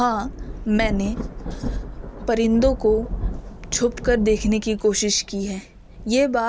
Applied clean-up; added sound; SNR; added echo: none; Thunder / Rain; 8 dB; none.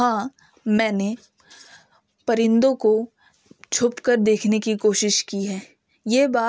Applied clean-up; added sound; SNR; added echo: none; none; none; none.